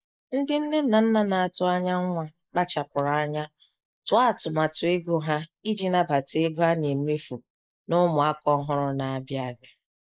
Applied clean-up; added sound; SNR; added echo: neural mask model Resemble Enhance denoiser.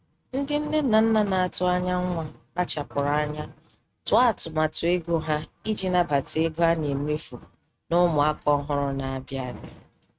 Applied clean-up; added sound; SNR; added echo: neural mask model RNNoise.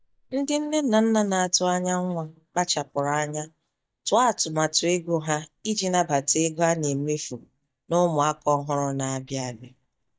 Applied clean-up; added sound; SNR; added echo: neural mask model DeepFilterNet 3.